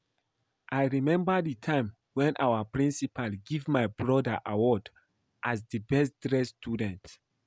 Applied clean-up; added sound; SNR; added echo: none; none; none; none.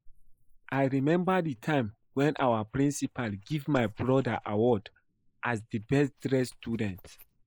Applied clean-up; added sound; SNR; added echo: neural mask model Resemble Enhance denoiser.